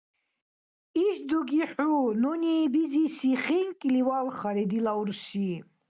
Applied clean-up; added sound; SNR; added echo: none; none; none; none.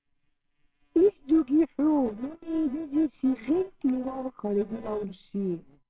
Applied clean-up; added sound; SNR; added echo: neural separator model SepFormer WHAMR!.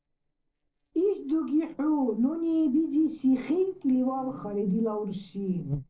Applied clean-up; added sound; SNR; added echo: neural separator model SepFormer DNS4.